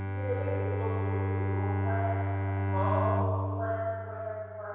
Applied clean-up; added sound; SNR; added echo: none; Bowed string instrument; -4 dB; reverberation time 2.2 s.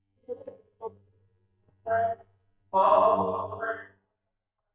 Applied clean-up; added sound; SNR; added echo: neural mask model DeepFilterNet 3.